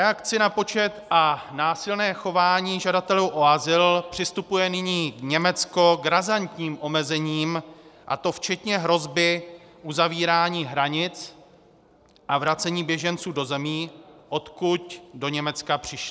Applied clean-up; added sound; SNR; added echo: none; none; none; none.